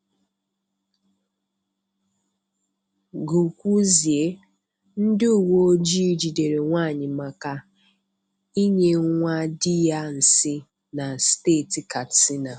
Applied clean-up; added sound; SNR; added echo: none; none; none; none.